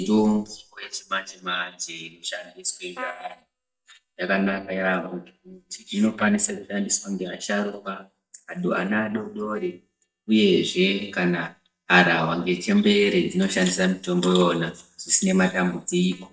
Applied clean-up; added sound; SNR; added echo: neural mask model DeepFilterNet 3.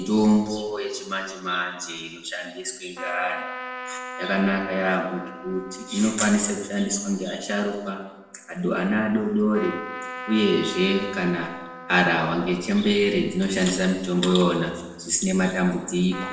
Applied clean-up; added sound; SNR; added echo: none; Trumpet; 15 dB; reverberation time 1.0 s.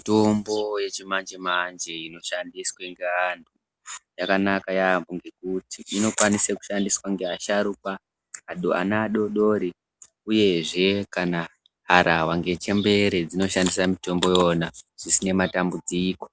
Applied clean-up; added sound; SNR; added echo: none; none; none; none.